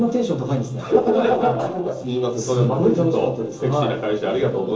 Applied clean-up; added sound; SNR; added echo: neural separator model SepFormer DNS4.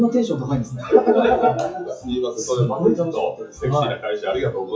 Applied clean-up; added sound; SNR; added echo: classical method WPE with log-MMSE.